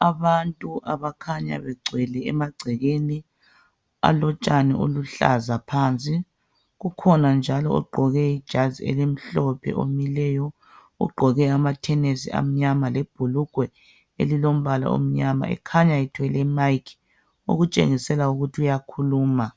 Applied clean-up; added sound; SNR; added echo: none; none; none; none.